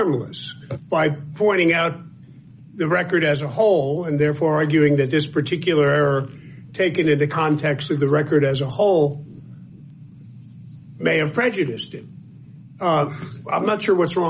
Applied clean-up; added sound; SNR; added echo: none; none; none; none.